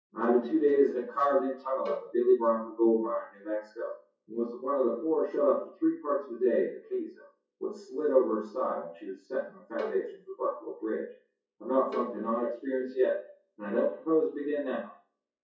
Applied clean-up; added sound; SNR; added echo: classical method WPE with log-MMSE.